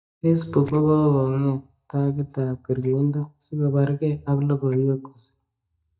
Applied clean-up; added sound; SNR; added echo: neural mask model DeepFilterNet 3.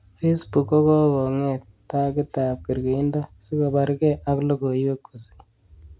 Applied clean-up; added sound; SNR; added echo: none; none; none; none.